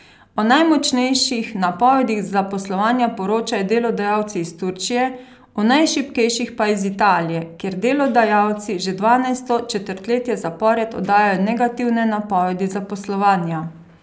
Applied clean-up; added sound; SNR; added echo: none; none; none; none.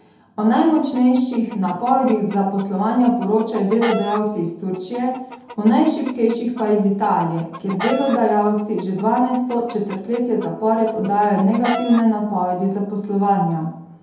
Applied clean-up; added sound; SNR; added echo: none; Chicken, rooster; 15 dB; reverberation time 0.8 s.